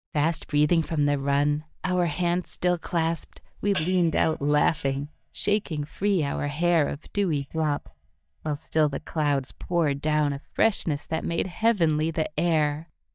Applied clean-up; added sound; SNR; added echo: neural mask model DeepFilterNet 3.